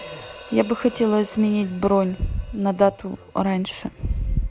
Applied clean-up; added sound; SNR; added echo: none; Hi-hat; 20 dB; none.